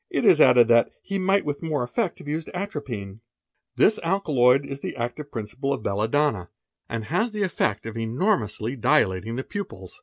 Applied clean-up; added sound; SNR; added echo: none; none; none; none.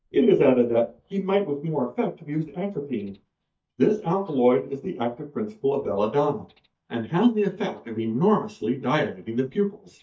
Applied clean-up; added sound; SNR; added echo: neural mask model DeepFilterNet 3.